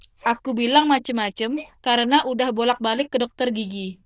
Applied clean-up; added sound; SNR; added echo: neural diffusion model UNIVERSE++.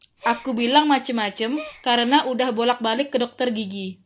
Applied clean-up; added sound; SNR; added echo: none; Gasp; 18 dB; none.